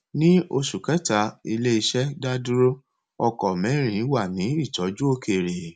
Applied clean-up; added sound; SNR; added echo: none; none; none; none.